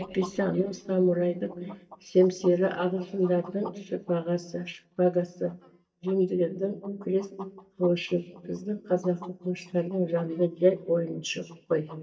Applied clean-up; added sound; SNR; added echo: neural mask model DeepFilterNet 3.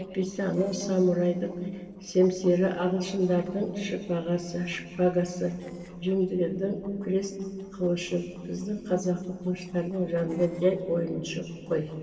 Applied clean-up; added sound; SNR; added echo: neural separator model SepFormer DNS4.